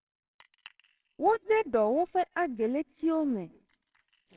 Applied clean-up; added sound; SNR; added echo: neural separator model SepFormer WHAMR!.